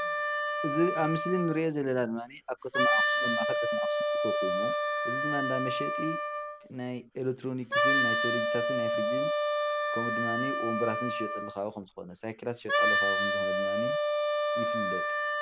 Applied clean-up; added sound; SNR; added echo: none; Wind instrument, woodwind instrument; -5 dB; none.